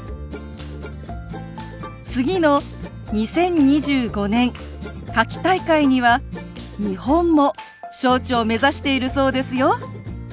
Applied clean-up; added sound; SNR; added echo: none; none; none; none.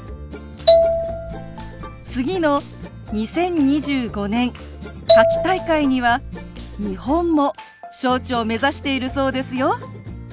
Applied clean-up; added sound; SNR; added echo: none; Marimba, xylophone; -1 dB; none.